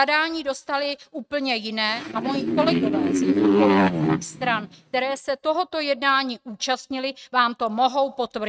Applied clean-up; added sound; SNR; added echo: neural mask model RNNoise.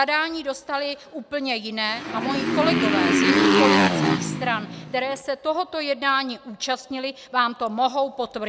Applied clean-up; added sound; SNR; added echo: none; Motorcycle; -4 dB; none.